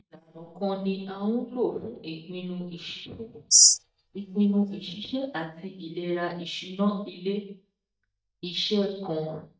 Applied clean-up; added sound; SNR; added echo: neural mask model DeepFilterNet 3.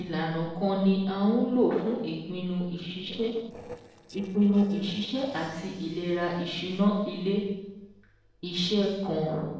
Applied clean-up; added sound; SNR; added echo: neural separator model SepFormer DNS4.